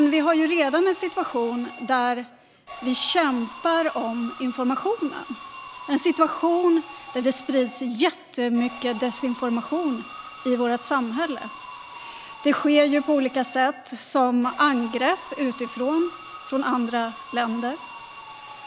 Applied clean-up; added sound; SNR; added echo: none; Alarm; 7 dB; none.